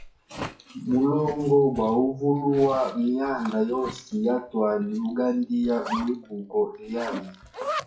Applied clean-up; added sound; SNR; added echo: classical method WPE with log-MMSE.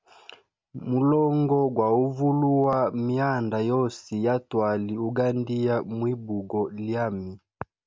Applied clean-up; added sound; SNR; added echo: none; none; none; none.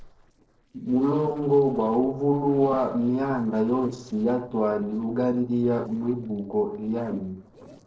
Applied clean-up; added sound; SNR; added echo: neural separator model SepFormer DNS4.